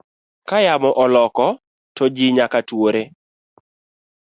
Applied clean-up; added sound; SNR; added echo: none; none; none; none.